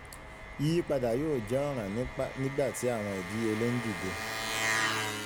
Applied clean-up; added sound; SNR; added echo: none; Engine; 4 dB; none.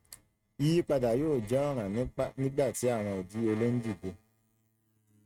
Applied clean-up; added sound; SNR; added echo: neural mask model RNNoise.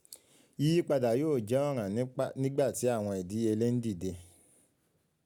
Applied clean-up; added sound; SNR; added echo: none; none; none; none.